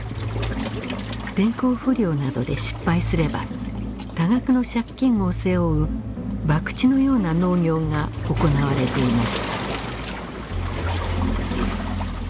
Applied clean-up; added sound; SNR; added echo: none; Waves, surf; 11 dB; none.